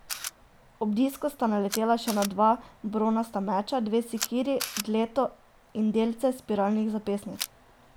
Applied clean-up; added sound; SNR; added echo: none; Camera; 14 dB; none.